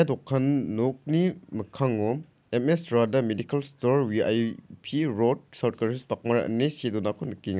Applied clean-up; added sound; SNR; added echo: none; none; none; none.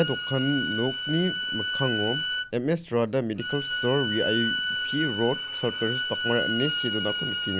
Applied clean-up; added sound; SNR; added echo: none; Bowed string instrument; 2 dB; none.